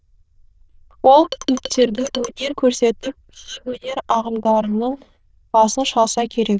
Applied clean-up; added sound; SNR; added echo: neural diffusion model UNIVERSE++.